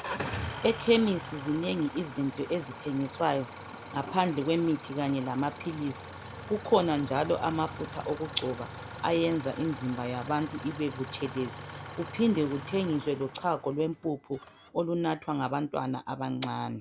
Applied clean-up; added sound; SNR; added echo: none; Idling / Engine starting; 12 dB; none.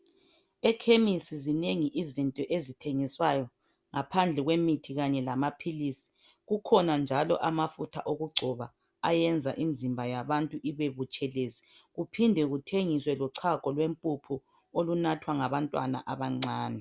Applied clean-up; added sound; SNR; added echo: none; none; none; none.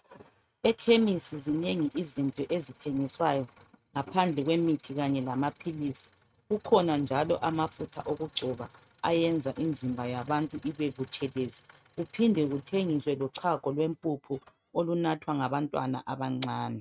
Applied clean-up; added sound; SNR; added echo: neural mask model RNNoise.